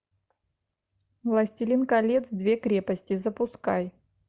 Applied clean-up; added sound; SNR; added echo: none; none; none; none.